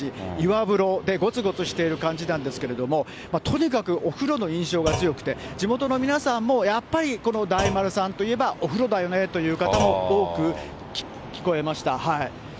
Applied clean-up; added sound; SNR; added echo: none; Thump, thud; 11 dB; none.